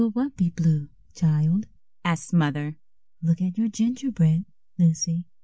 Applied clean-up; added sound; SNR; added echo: none; none; none; none.